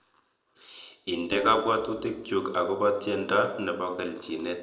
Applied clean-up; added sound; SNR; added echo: neural separator model SepFormer DNS4.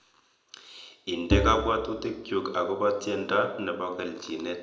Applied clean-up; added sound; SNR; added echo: none; Bowed string instrument; 2 dB; reverberation time 0.7 s.